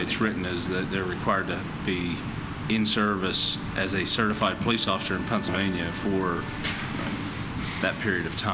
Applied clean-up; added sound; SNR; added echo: none; Wind instrument, woodwind instrument; 18 dB; none.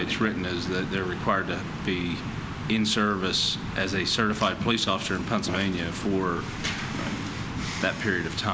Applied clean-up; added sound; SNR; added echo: none; none; none; none.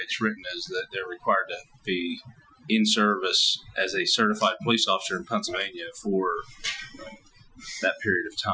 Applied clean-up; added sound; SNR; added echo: classical method Wiener filter.